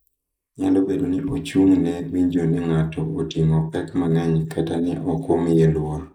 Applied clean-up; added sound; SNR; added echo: neural mask model Resemble Enhance denoiser.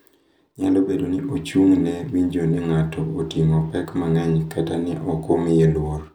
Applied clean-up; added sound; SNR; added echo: none; none; none; none.